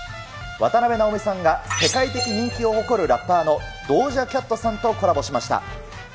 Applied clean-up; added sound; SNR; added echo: none; none; none; none.